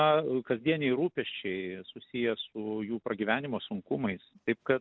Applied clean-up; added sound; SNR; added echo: none; none; none; none.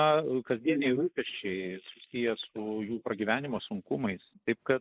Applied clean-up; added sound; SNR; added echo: neural mask model Resemble Enhance denoiser.